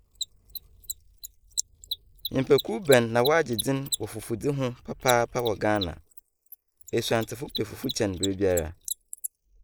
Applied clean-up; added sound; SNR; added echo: neural mask model Resemble Enhance denoiser.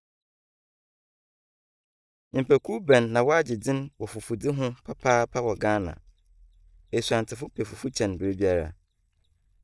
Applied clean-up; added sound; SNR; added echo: neural mask model DeepFilterNet 3.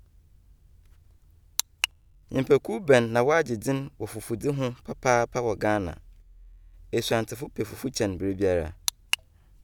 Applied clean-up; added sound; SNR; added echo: none; none; none; none.